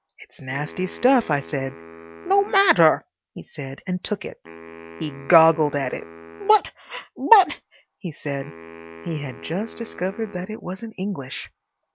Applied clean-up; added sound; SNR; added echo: none; Wind instrument, woodwind instrument; 19 dB; none.